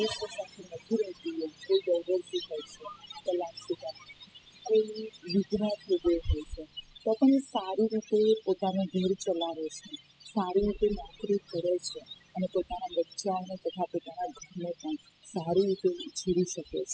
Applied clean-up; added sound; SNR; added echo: classical method spectral subtraction.